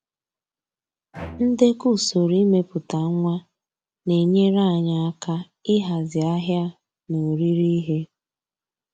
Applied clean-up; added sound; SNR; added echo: none; Bowed string instrument; 19 dB; none.